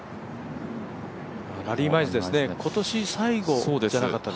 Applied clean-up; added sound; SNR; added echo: none; none; none; none.